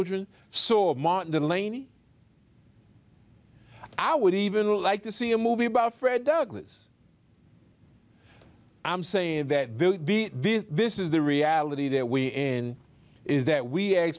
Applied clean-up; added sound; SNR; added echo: none; none; none; none.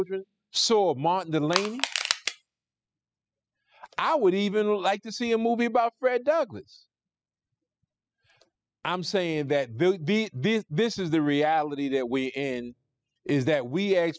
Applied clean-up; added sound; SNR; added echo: classical method spectral subtraction.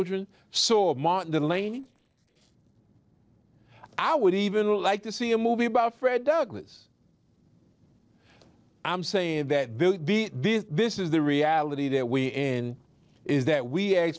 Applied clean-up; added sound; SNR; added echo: neural separator model SepFormer DNS4.